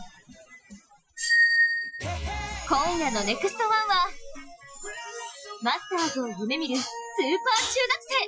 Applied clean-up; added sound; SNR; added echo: classical method Wiener filter.